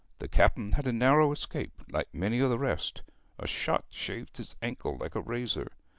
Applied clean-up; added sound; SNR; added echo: none; none; none; none.